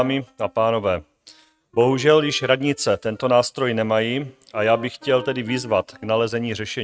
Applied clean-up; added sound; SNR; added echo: neural mask model RNNoise.